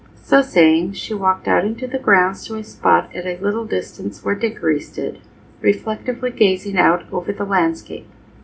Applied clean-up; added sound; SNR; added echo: none; none; none; reverberation time 0.3 s.